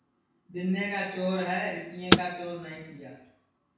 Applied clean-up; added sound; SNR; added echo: none; Car; -2 dB; reverberation time 0.6 s.